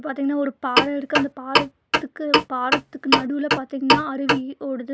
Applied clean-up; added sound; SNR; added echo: none; Clock; -4 dB; none.